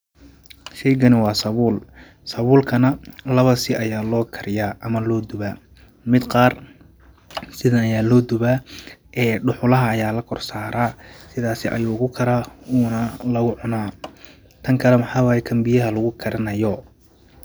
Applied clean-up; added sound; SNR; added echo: none; none; none; none.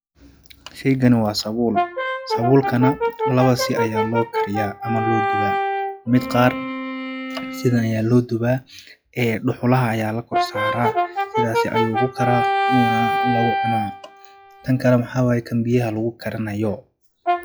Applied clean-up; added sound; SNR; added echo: classical method log-MMSE.